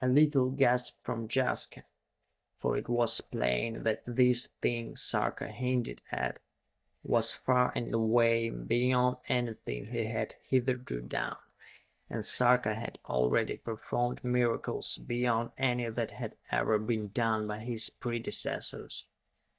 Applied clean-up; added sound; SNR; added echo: neural mask model DeepFilterNet 3.